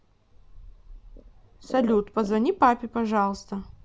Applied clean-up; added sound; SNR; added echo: none; none; none; none.